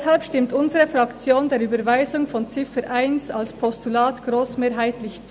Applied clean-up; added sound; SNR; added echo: none; none; none; none.